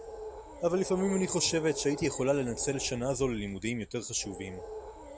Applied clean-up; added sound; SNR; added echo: none; Animal; 12 dB; none.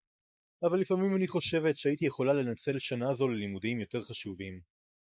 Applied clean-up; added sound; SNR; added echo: neural mask model Resemble Enhance denoiser.